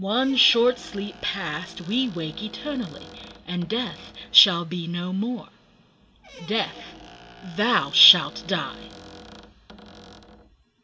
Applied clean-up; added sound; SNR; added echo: none; Squeak; 20 dB; none.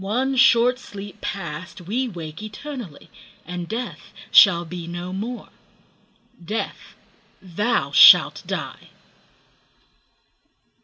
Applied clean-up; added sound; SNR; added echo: none; none; none; none.